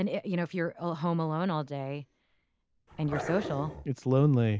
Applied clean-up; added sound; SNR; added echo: none; Growling; 8 dB; none.